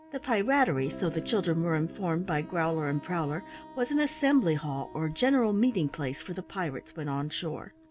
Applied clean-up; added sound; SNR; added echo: none; Guitar + Wind instrument, woodwind instrument; 17 dB; none.